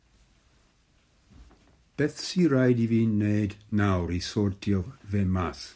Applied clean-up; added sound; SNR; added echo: none; none; none; none.